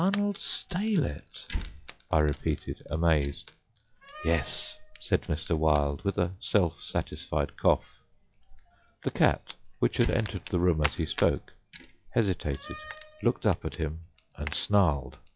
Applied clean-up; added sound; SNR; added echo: classical method log-MMSE.